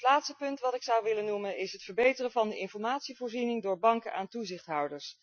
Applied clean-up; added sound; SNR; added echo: classical method Wiener filter.